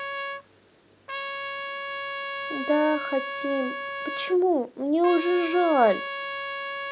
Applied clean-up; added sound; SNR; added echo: none; Trumpet; 7 dB; none.